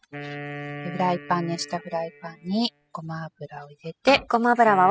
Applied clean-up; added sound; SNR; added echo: classical method spectral subtraction.